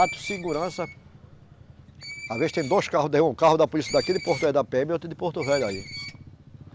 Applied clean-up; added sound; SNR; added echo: none; Screech; 14 dB; none.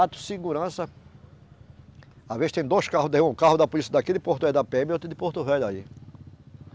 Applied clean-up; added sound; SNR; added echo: none; none; none; none.